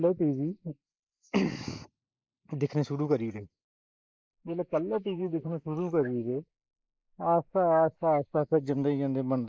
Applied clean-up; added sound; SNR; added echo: neural mask model Resemble Enhance denoiser.